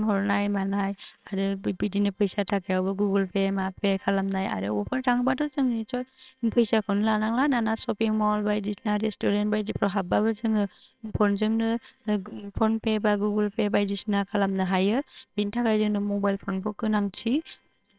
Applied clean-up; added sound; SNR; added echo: neural separator model SepFormer WHAMR!.